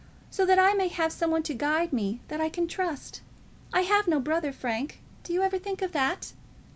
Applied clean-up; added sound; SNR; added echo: none; none; none; none.